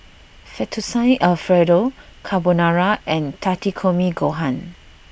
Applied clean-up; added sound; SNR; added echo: none; none; none; none.